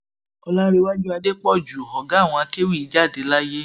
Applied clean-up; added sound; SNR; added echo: none; none; none; none.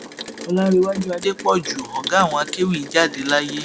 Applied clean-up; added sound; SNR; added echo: none; Rain; 13 dB; none.